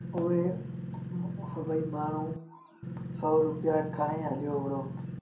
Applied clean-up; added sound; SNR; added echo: none; Engine; 6 dB; reverberation time 0.6 s.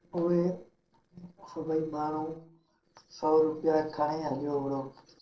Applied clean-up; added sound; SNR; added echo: neural separator model SepFormer DNS4.